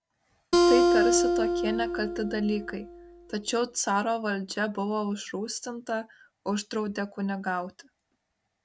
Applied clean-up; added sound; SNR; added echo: none; Acoustic guitar; -5 dB; none.